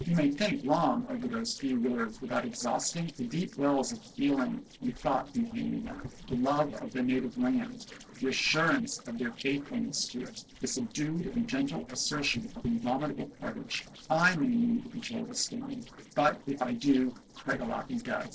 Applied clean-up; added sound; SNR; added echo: neural separator model SepFormer DNS4.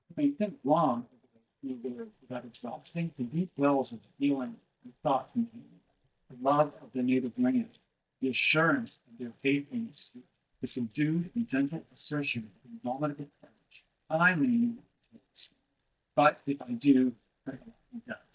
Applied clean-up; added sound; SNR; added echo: neural mask model DeepFilterNet 3.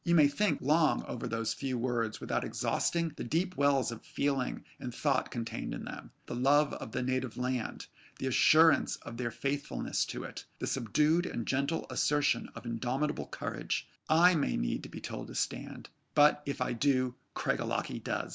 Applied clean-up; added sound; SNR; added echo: none; none; none; none.